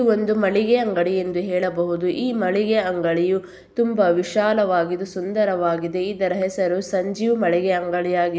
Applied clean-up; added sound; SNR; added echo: none; none; none; none.